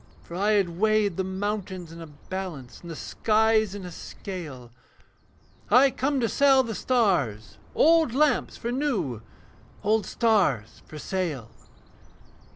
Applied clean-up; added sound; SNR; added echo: none; Bird; 19 dB; none.